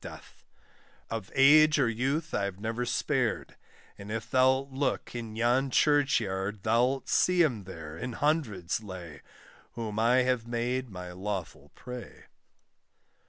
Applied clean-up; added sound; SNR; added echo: none; none; none; none.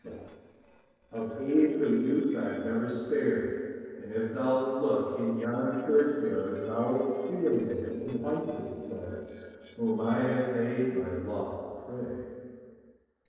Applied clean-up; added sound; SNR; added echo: neural separator model SepFormer DNS4.